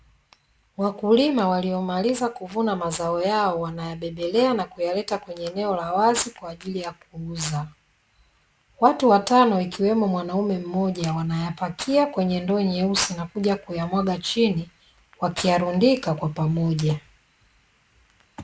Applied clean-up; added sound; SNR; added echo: none; none; none; none.